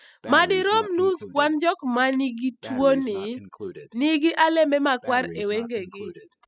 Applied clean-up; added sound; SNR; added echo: classical method spectral subtraction.